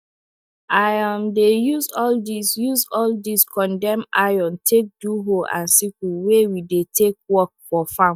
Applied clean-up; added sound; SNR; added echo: neural mask model DeepFilterNet 3.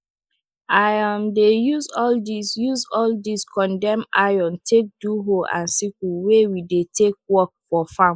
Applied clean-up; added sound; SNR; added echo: neural mask model Resemble Enhance denoiser.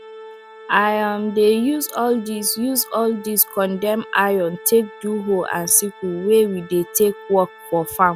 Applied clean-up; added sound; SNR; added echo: none; Organ; 19 dB; none.